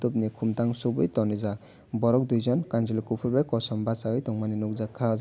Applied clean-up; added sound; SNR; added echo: none; none; none; none.